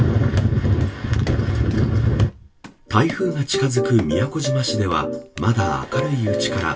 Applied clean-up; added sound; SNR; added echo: none; Run; 19 dB; reverberation time 0.1 s.